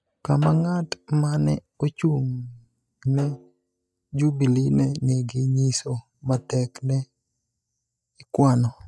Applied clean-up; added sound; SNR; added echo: neural mask model DeepFilterNet 3.